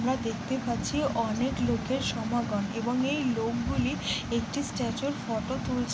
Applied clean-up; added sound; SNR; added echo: none; none; none; none.